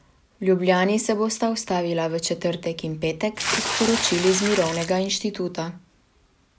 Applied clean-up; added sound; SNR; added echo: none; Water / Splash, splatter; 4 dB; none.